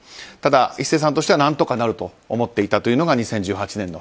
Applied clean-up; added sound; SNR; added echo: none; none; none; none.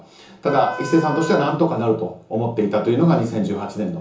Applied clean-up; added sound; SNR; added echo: none; Wind instrument, woodwind instrument; 12 dB; reverberation time 0.7 s.